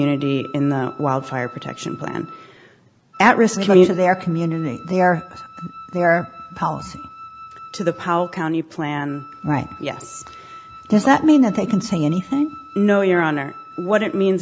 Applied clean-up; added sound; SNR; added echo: none; Wind instrument, woodwind instrument; 19 dB; none.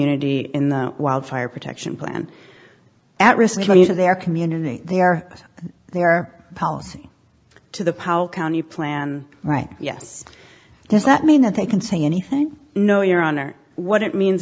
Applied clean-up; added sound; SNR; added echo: none; none; none; none.